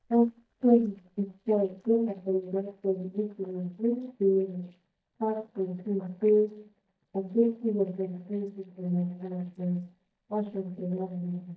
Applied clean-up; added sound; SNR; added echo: neural mask model DeepFilterNet 3.